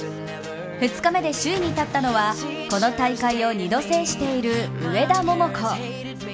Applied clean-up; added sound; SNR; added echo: none; Tools; 17 dB; none.